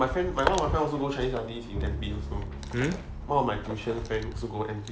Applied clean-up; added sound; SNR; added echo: none; Bowed string instrument; 11 dB; none.